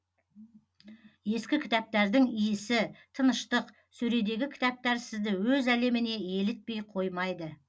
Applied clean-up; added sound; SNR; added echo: none; none; none; none.